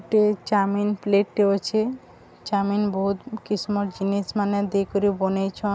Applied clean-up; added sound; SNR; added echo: none; none; none; none.